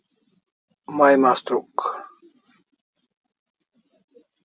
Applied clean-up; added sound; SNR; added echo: none; none; none; none.